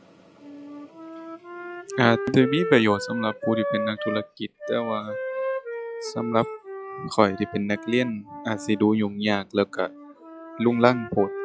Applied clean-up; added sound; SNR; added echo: classical method log-MMSE.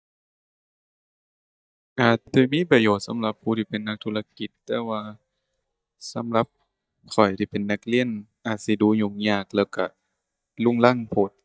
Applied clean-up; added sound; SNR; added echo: neural mask model DeepFilterNet 3.